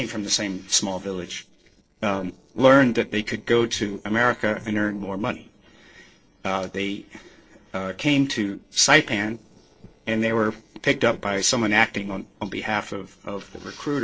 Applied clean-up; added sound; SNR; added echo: neural separator model SepFormer DNS4.